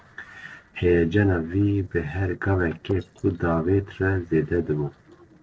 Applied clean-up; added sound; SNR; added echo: neural separator model SepFormer DNS4.